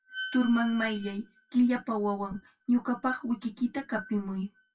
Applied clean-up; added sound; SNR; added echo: classical method WPE with log-MMSE.